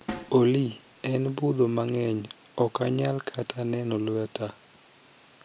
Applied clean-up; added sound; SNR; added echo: none; Snare drum; 16 dB; none.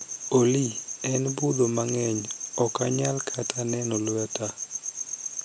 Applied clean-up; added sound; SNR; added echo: none; none; none; none.